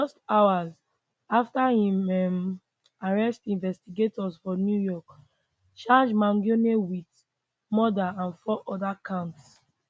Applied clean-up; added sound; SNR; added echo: none; none; none; none.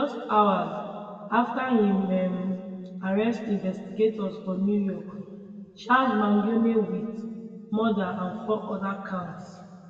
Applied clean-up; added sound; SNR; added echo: none; none; none; reverberation time 2.0 s.